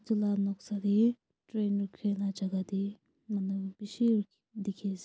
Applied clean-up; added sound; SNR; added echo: none; none; none; none.